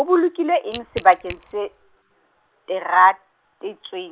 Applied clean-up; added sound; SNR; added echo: none; Crack / Crushing; 18 dB; none.